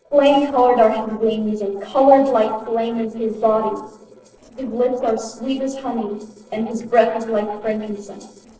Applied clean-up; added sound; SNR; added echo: neural separator model SepFormer DNS4.